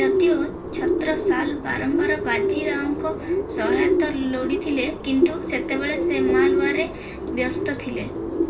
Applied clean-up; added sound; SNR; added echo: none; Bird; -3 dB; reverberation time 0.4 s.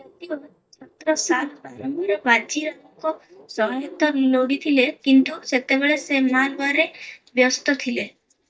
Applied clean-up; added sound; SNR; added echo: neural mask model DeepFilterNet 3.